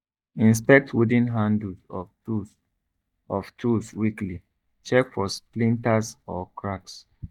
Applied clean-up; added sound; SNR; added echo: neural mask model DeepFilterNet 3.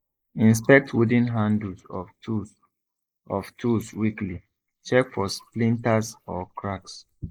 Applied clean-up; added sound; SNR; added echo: neural mask model Resemble Enhance denoiser.